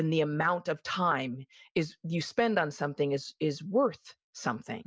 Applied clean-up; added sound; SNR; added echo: none; none; none; none.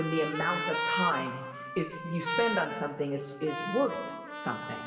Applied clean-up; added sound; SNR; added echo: none; Trumpet; 3 dB; reverberation time 1.4 s.